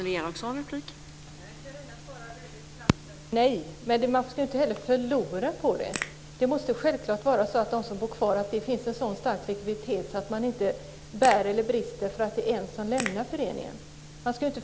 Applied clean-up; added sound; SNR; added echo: none; Crack / Crackle; 12 dB; none.